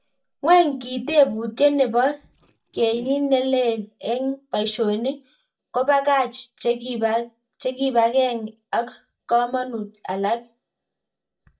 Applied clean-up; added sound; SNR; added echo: neural mask model DeepFilterNet 3.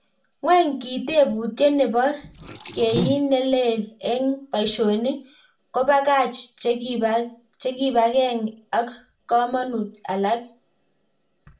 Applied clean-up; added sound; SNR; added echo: none; Liquid; 6 dB; reverberation time 0.3 s.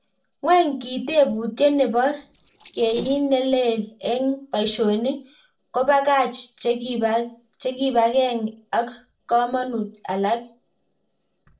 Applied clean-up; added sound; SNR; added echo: neural separator model SepFormer DNS4.